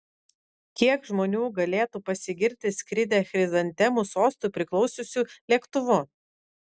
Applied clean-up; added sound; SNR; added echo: none; none; none; none.